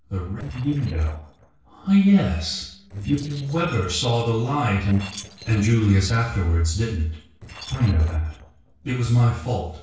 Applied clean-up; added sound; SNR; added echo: neural separator model SepFormer DNS4.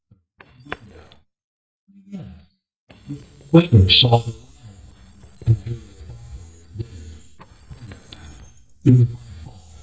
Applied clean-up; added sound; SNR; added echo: neural mask model DeepFilterNet 3.